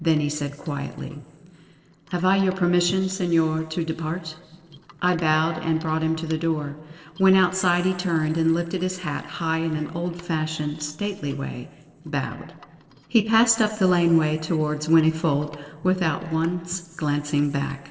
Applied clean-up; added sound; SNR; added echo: neural separator model SepFormer DNS4.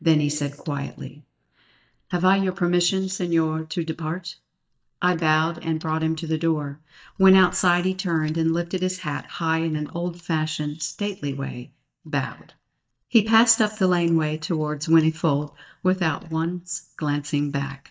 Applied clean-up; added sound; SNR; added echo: neural mask model DeepFilterNet 3.